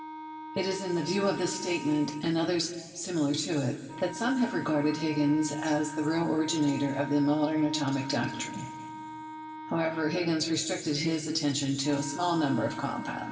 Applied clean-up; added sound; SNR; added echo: none; Wind instrument, woodwind instrument; 13 dB; reverberation time 2.4 s.